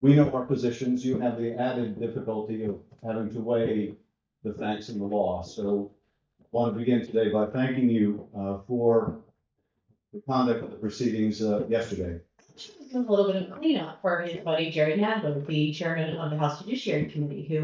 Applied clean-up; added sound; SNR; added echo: neural mask model DeepFilterNet 3.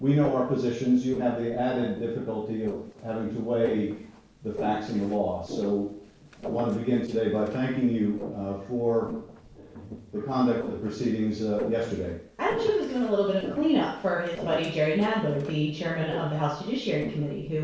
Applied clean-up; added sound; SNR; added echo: neural separator model SepFormer DNS4.